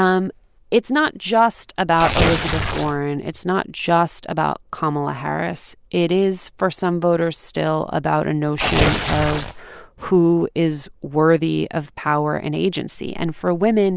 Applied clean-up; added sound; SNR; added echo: none; Tearing; 2 dB; none.